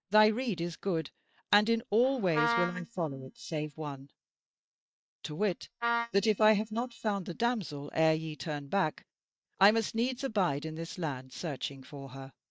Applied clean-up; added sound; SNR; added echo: neural mask model DeepFilterNet 3.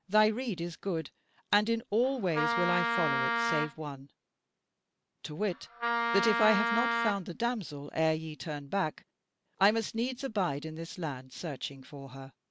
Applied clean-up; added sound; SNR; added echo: none; Wind instrument, woodwind instrument; -1 dB; none.